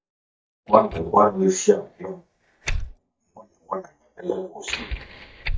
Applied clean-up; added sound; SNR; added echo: neural mask model DeepFilterNet 3.